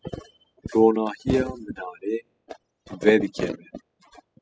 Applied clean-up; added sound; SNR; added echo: classical method spectral subtraction.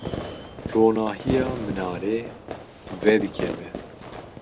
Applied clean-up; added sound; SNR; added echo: none; Fireworks; 7 dB; none.